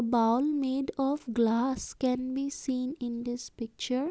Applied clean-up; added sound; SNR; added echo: none; none; none; none.